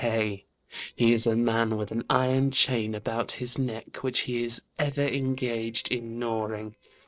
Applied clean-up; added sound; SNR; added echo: neural separator model SepFormer DNS4.